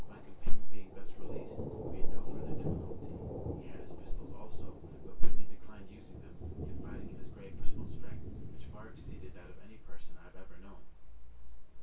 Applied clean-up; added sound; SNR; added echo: none; Thunder; 19 dB; reverberation time 0.2 s.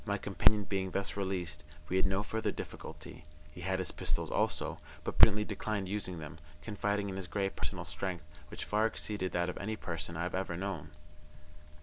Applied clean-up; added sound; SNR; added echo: none; none; none; none.